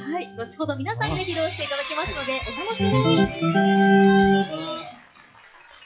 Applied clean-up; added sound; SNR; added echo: classical method log-MMSE.